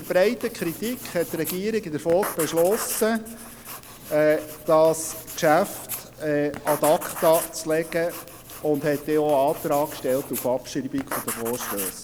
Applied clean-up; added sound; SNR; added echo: none; Writing; 12 dB; none.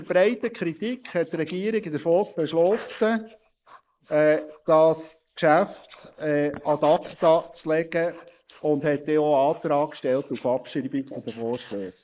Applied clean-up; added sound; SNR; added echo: neural mask model Resemble Enhance denoiser.